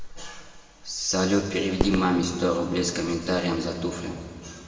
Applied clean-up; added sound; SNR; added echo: none; Fireworks; 6 dB; reverberation time 2.1 s.